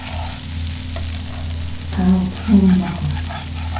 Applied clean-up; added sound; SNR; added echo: none; Frying (food); 12 dB; reverberation time 0.6 s.